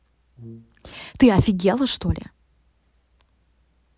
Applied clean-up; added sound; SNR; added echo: none; Brass instrument; 20 dB; none.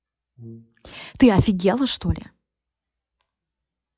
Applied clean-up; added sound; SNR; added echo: classical method log-MMSE.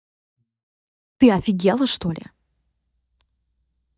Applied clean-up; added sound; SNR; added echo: neural mask model DeepFilterNet 3.